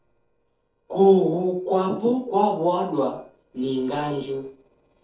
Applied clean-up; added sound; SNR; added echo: neural separator model SepFormer DNS4.